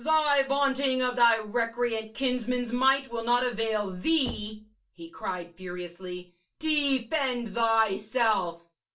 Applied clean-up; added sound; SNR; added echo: none; Knock; 20 dB; reverberation time 0.2 s.